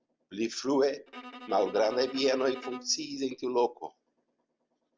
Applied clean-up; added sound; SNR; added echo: none; Bowed string instrument; 15 dB; none.